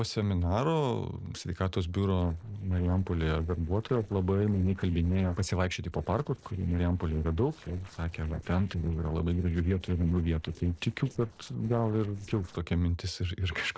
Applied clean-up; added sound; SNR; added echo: neural separator model SepFormer DNS4.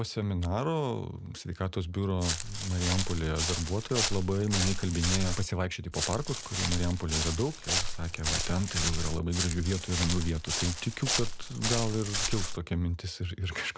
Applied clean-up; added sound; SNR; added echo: none; Walk, footsteps; 1 dB; none.